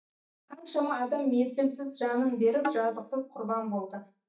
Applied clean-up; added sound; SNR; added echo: neural mask model DeepFilterNet 3.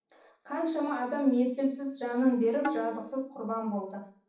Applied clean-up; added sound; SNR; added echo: neural separator model SepFormer DNS4.